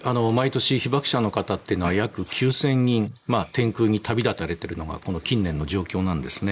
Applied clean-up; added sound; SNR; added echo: neural mask model Resemble Enhance denoiser.